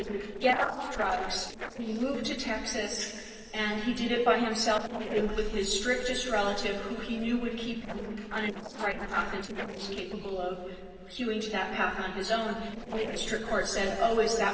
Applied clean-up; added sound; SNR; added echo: neural separator model SepFormer DNS4.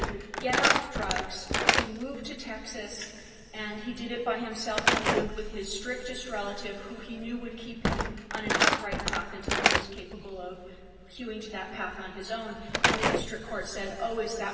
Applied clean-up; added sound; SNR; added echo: none; Slam / Wood; -4 dB; reverberation time 2.5 s.